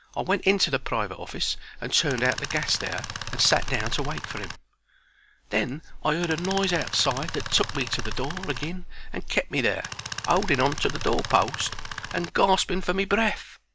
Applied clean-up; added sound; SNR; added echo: none; Tools; 9 dB; none.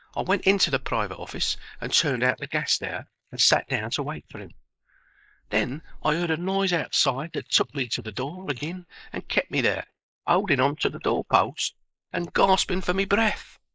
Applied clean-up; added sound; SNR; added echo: neural mask model Resemble Enhance denoiser.